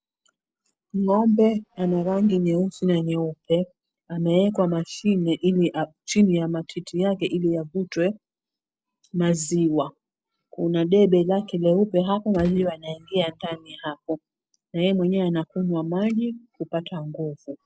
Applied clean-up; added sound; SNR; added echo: neural separator model SepFormer DNS4.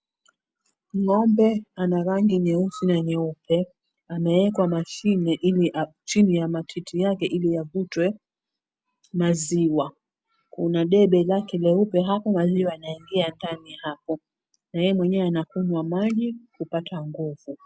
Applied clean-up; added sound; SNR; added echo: none; none; none; none.